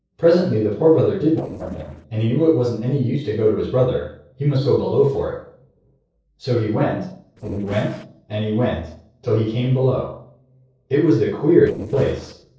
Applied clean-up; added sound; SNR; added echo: neural separator model SepFormer DNS4.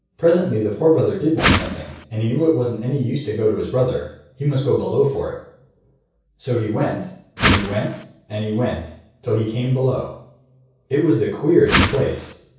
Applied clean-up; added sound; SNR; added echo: none; Whoosh, swoosh, swish; -1 dB; reverberation time 0.6 s.